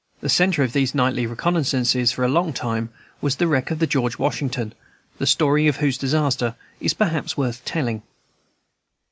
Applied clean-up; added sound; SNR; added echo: none; none; none; none.